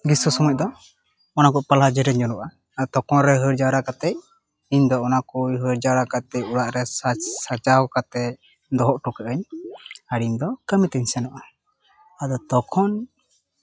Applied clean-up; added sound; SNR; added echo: classical method log-MMSE.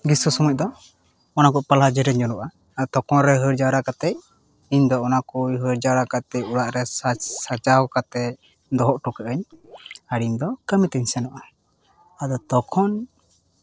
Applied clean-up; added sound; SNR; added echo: neural separator model SepFormer DNS4.